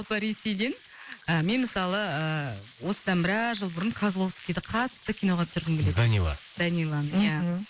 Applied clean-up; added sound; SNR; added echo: neural mask model Resemble Enhance denoiser.